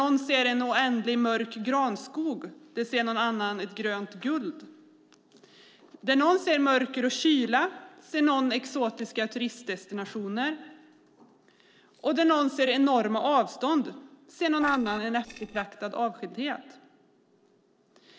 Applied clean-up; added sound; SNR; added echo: neural separator model SepFormer DNS4.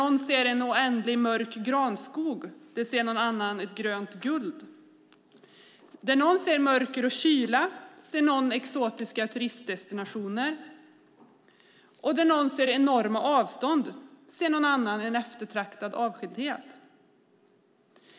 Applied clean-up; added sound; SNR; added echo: none; none; none; none.